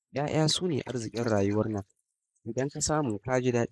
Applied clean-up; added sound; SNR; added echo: neural mask model Resemble Enhance denoiser.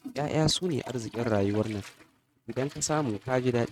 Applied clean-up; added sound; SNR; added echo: neural mask model RNNoise.